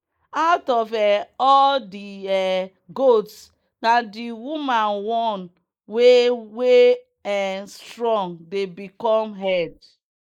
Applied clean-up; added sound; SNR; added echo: neural mask model Resemble Enhance denoiser.